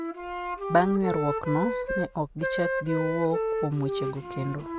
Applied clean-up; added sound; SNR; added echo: none; Wind instrument, woodwind instrument; 2 dB; none.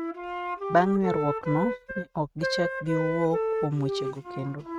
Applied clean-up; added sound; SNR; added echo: neural mask model RNNoise.